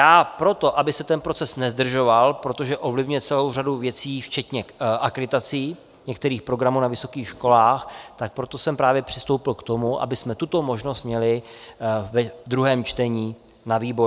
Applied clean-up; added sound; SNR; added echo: none; none; none; none.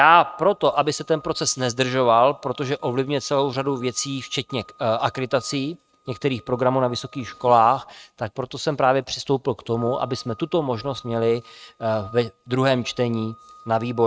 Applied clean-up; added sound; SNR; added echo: neural mask model RNNoise.